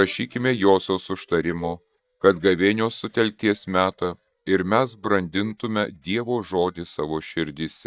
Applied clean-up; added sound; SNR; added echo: neural mask model DeepFilterNet 3.